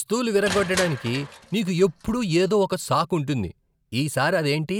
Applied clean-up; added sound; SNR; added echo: none; Crushing; 13 dB; none.